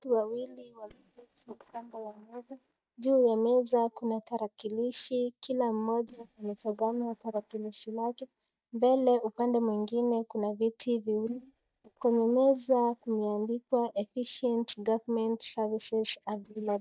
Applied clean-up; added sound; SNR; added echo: neural mask model DeepFilterNet 3.